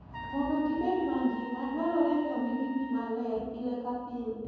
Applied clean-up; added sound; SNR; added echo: none; Trumpet; 12 dB; reverberation time 1.2 s.